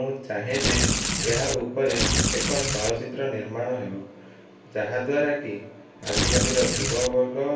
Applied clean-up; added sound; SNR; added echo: none; Tearing; -3 dB; reverberation time 0.4 s.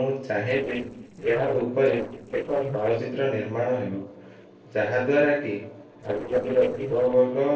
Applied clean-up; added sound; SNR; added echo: neural separator model SepFormer DNS4.